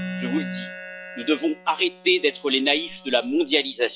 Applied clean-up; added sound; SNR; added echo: classical method log-MMSE.